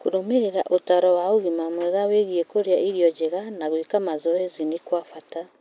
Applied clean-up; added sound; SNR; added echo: none; none; none; none.